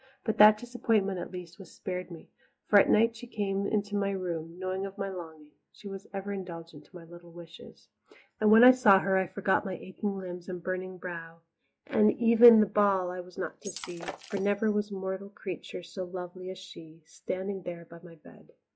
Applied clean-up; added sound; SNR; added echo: classical method log-MMSE.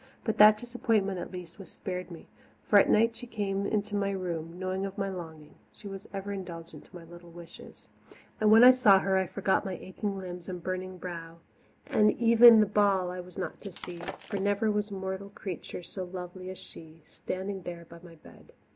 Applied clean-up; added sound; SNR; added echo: none; Shatter; 13 dB; none.